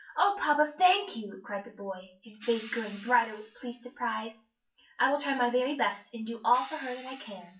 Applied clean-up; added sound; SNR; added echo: classical method WPE with log-MMSE.